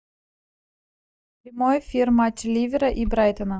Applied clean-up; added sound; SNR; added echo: neural mask model DeepFilterNet 3.